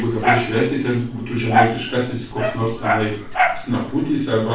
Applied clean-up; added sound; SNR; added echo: none; Dog; 2 dB; reverberation time 0.3 s.